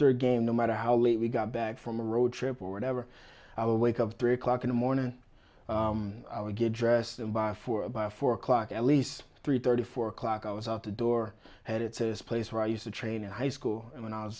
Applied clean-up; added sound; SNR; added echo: none; none; none; none.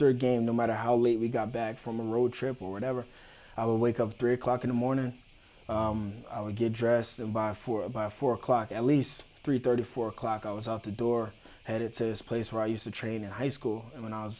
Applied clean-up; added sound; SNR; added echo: none; Cricket; 19 dB; none.